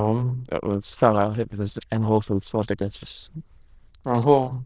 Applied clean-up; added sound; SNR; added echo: neural diffusion model UNIVERSE++.